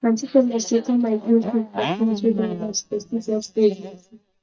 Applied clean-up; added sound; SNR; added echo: neural mask model DeepFilterNet 3.